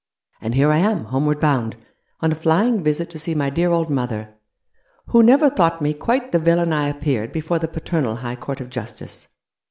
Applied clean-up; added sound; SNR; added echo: none; none; none; none.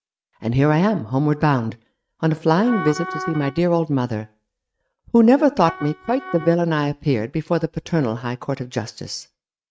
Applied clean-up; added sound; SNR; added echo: neural mask model RNNoise.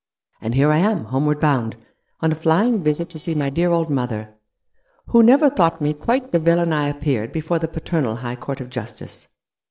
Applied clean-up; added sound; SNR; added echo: neural separator model SepFormer DNS4.